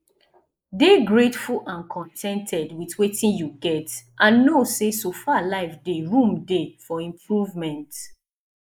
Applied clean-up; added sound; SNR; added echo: neural mask model Resemble Enhance denoiser.